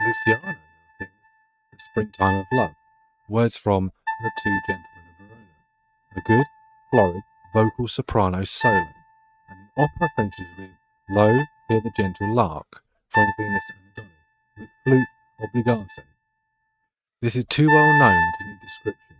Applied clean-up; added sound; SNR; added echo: neural mask model RNNoise.